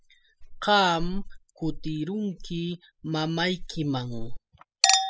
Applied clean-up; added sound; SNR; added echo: classical method spectral subtraction.